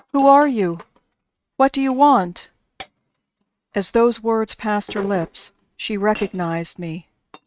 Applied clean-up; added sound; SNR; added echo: neural mask model RNNoise.